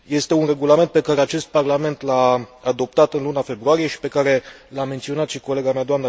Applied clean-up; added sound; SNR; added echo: none; none; none; none.